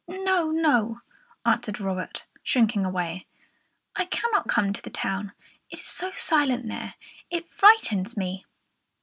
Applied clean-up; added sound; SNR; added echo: none; none; none; none.